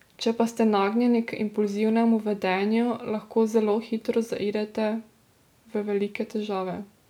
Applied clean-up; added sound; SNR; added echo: none; none; none; none.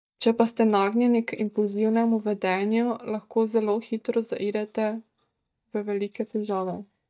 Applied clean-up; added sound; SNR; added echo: neural mask model DeepFilterNet 3.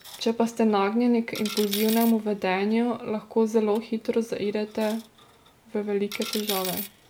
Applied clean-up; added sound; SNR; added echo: none; Coin (dropping); 13 dB; none.